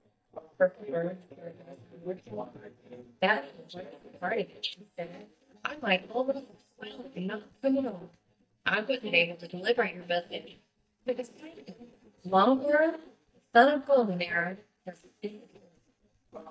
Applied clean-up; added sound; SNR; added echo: neural mask model DeepFilterNet 3.